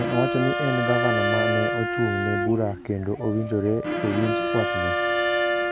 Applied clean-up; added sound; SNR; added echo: none; Wind instrument, woodwind instrument + Bowed string instrument; -1 dB; none.